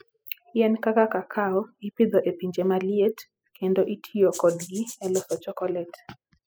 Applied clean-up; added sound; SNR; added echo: classical method spectral subtraction.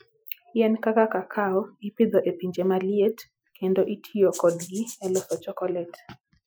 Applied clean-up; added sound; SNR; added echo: classical method Wiener filter.